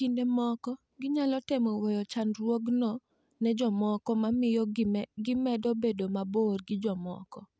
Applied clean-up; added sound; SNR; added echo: none; none; none; none.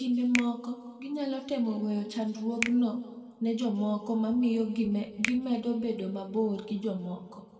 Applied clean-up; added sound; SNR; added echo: none; Finger snapping; 13 dB; reverberation time 1.6 s.